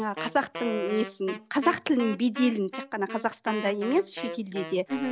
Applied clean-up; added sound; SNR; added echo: none; Wind instrument, woodwind instrument; 10 dB; none.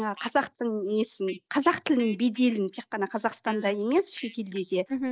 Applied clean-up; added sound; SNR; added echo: neural mask model Resemble Enhance denoiser.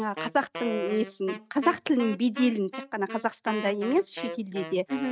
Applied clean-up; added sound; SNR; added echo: neural mask model RNNoise.